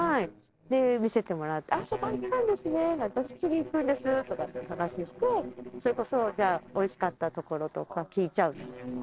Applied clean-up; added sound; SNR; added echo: neural separator model SepFormer DNS4.